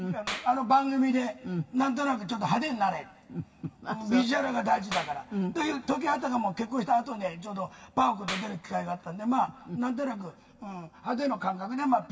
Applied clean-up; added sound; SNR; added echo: none; Clapping; 16 dB; reverberation time 2.7 s.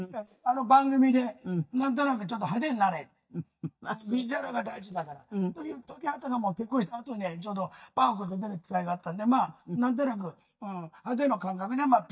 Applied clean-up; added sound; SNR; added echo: neural mask model DeepFilterNet 3.